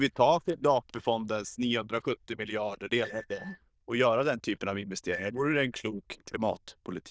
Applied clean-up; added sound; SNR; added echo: neural diffusion model UNIVERSE++.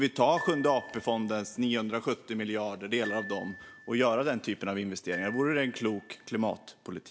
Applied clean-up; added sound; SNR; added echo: none; Glockenspiel; 14 dB; none.